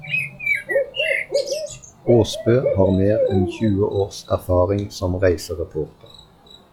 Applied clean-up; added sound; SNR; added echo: classical method log-MMSE.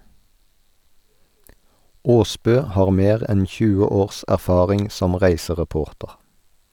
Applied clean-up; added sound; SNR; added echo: none; none; none; none.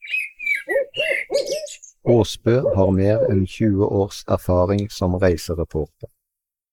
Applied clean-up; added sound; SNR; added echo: neural mask model Resemble Enhance denoiser.